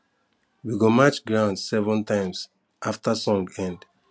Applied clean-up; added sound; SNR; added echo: none; none; none; none.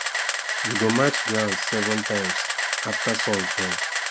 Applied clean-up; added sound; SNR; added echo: none; Camera; -1 dB; none.